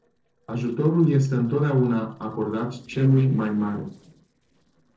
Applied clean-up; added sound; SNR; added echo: neural separator model SepFormer DNS4.